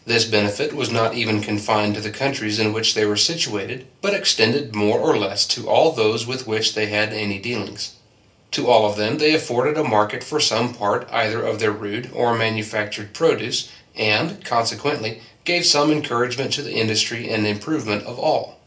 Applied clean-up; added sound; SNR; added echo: none; none; none; reverberation time 0.3 s.